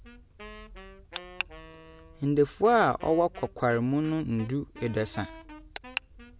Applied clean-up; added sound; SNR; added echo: none; Wind instrument, woodwind instrument; 20 dB; none.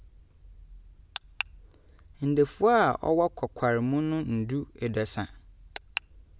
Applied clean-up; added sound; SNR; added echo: none; none; none; none.